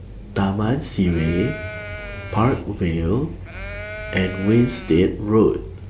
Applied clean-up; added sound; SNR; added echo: none; Livestock, farm animals, working animals; 14 dB; none.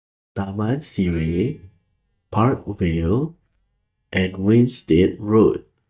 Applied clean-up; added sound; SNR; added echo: neural mask model DeepFilterNet 3.